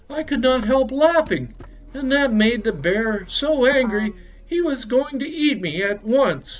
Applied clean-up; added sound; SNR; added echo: none; Motor vehicle (road); 20 dB; none.